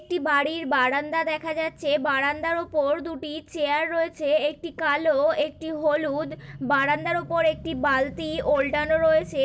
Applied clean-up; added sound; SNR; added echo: none; none; none; none.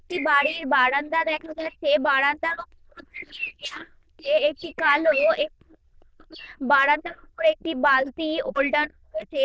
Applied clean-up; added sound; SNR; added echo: neural diffusion model UNIVERSE++.